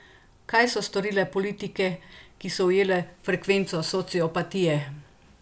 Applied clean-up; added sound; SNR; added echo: none; none; none; none.